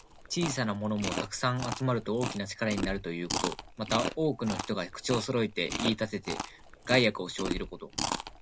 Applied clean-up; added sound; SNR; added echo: none; Chewing, mastication; 6 dB; none.